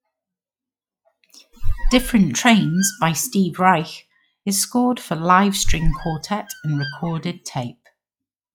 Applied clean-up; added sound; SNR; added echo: classical method log-MMSE.